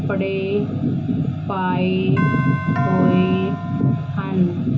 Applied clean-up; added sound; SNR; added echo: none; Doorbell; 10 dB; reverberation time 0.3 s.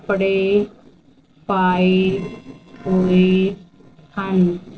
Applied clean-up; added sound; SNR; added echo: neural separator model SepFormer DNS4.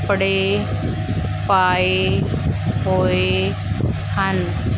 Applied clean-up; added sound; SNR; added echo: none; none; none; none.